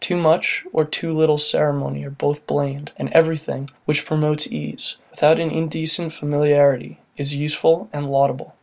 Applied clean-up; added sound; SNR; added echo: none; none; none; none.